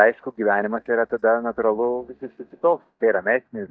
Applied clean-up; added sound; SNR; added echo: neural mask model DeepFilterNet 3.